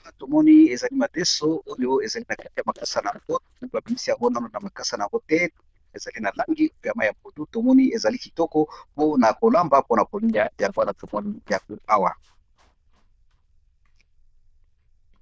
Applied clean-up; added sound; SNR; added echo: neural diffusion model UNIVERSE++.